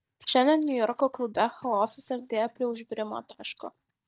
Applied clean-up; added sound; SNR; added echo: neural mask model DeepFilterNet 3.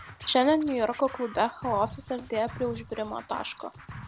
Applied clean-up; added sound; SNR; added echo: none; Scratching (performance technique); 15 dB; none.